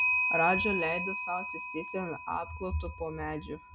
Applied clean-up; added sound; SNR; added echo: none; Clock; 0 dB; none.